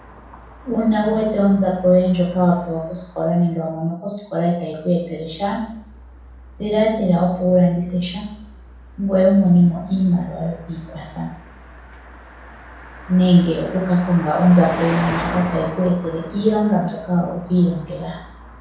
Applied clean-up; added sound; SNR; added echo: none; Car passing by; 16 dB; reverberation time 0.7 s.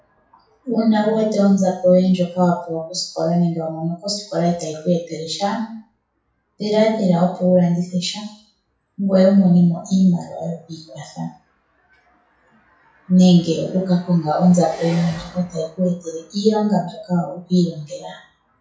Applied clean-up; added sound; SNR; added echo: classical method WPE with log-MMSE.